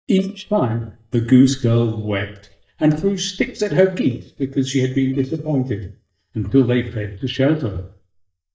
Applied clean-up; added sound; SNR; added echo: neural mask model DeepFilterNet 3.